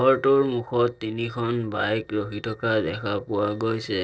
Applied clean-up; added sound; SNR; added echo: neural separator model SepFormer DNS4.